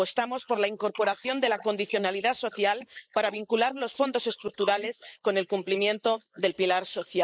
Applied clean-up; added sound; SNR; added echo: neural mask model Resemble Enhance denoiser.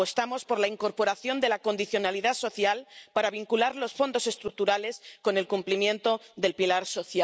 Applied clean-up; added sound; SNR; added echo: none; none; none; none.